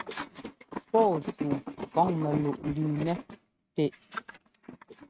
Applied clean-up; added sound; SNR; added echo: neural mask model RNNoise.